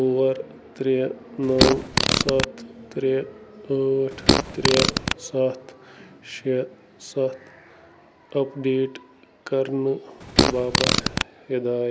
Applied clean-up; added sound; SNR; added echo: none; Fart; -4 dB; none.